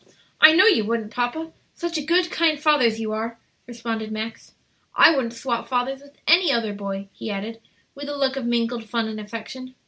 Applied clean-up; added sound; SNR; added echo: none; none; none; none.